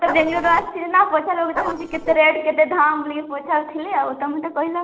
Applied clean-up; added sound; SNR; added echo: neural separator model SepFormer DNS4.